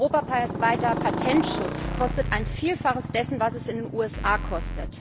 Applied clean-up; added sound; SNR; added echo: none; Bass drum / Keyboard (musical) + Motorcycle; 4 dB; none.